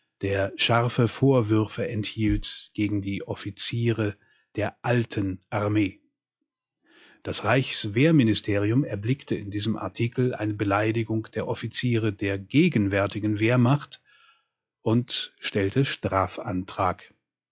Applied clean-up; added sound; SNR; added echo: classical method log-MMSE.